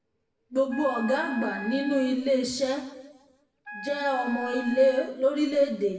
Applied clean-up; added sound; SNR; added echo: none; Wind instrument, woodwind instrument; 13 dB; reverberation time 0.9 s.